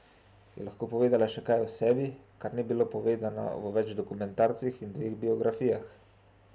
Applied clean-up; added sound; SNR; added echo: none; none; none; none.